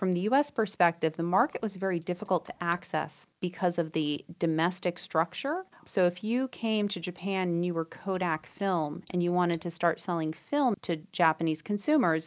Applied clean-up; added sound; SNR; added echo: neural mask model Resemble Enhance denoiser.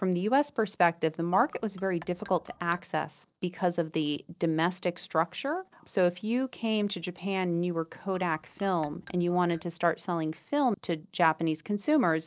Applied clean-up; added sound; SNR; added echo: neural separator model SepFormer DNS4.